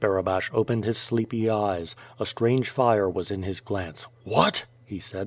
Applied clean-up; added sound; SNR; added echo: none; none; none; none.